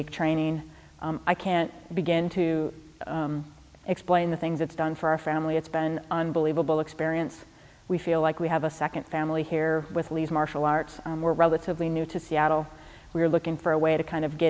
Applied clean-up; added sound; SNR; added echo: none; none; none; none.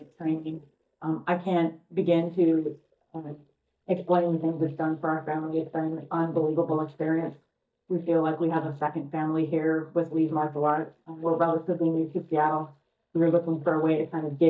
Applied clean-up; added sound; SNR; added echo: neural mask model DeepFilterNet 3.